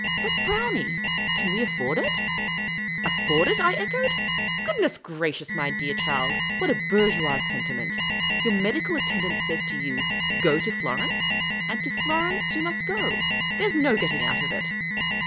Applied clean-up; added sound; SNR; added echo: none; Alarm; -2 dB; none.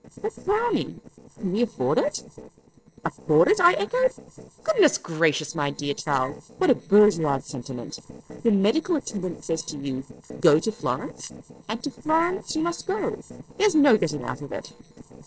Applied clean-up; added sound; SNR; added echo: neural separator model SepFormer DNS4.